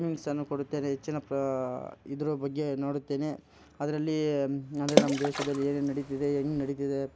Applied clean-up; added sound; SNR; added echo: none; Water / Splash, splatter; -1 dB; none.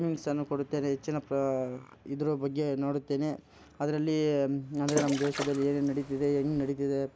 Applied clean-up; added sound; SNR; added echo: neural mask model Resemble Enhance denoiser.